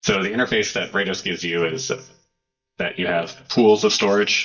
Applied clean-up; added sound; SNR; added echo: neural mask model DeepFilterNet 3.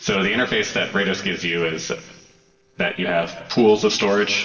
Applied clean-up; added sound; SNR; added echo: neural separator model SepFormer DNS4.